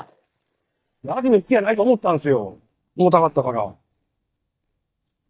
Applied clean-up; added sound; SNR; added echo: neural mask model DeepFilterNet 3.